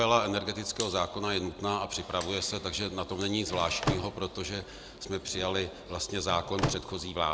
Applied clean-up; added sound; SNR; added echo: none; Slam / Microwave oven; 3 dB; none.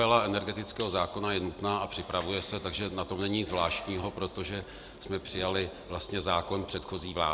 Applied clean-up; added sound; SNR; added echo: none; none; none; none.